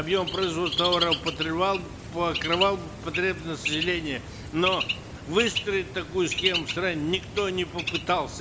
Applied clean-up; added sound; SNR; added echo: none; Bird; 5 dB; none.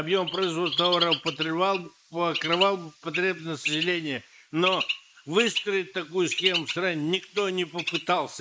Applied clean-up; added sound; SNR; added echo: neural mask model Resemble Enhance denoiser.